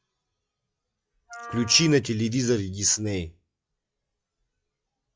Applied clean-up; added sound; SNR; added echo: classical method log-MMSE.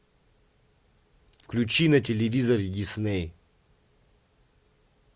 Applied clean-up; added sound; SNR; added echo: none; none; none; none.